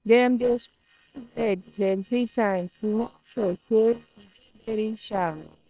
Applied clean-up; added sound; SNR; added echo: neural separator model SepFormer WHAM!.